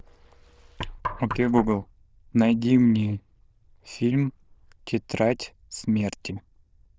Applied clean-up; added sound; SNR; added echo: neural diffusion model UNIVERSE++.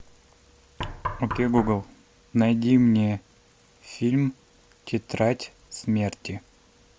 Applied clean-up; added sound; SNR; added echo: none; Knock; 8 dB; none.